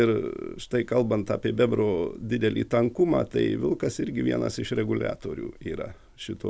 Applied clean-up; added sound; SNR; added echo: none; none; none; none.